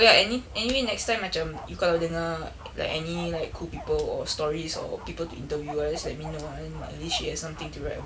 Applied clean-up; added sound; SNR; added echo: none; Bark; 18 dB; none.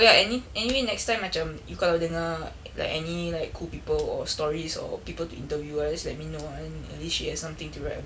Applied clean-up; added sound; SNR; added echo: none; none; none; none.